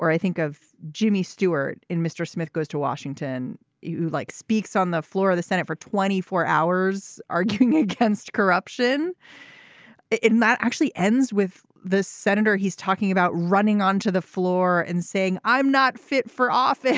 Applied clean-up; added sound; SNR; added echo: none; none; none; none.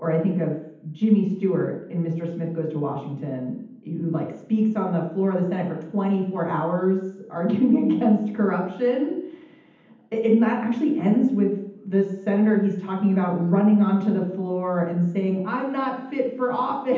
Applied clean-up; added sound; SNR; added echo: none; none; none; reverberation time 0.8 s.